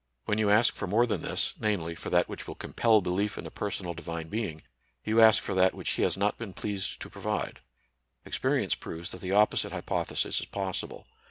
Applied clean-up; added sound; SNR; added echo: none; none; none; none.